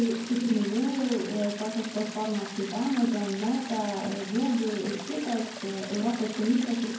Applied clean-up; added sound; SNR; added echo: none; Stream; 12 dB; reverberation time 0.9 s.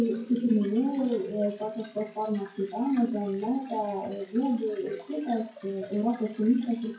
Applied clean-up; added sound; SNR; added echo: classical method WPE with log-MMSE.